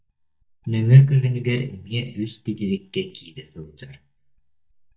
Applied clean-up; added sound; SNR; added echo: neural mask model DeepFilterNet 3.